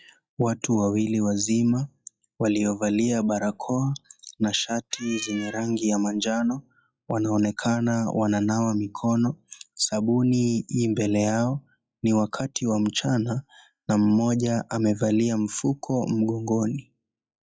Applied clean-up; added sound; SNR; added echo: classical method log-MMSE.